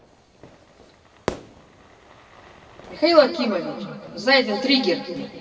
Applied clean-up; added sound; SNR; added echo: none; Fire / Fireworks; 17 dB; reverberation time 2.4 s.